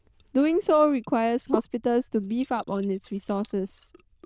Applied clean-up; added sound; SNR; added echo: neural diffusion model UNIVERSE++.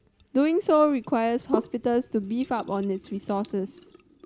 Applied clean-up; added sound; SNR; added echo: none; Trickle, dribble / Sink (filling or washing); 13 dB; none.